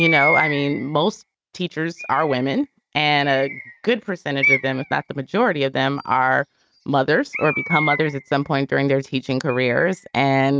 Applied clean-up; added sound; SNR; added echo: neural mask model RNNoise.